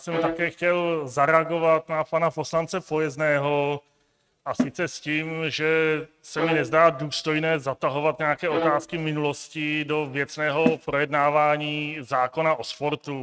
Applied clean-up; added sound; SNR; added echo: neural mask model RNNoise.